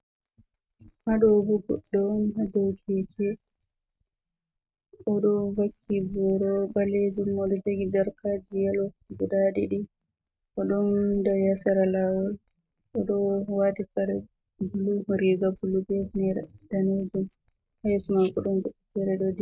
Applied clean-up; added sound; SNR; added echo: neural mask model RNNoise.